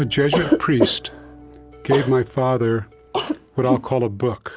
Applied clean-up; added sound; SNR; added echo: none; Cough; 4 dB; none.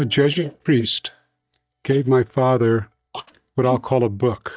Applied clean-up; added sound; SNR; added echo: neural mask model DeepFilterNet 3.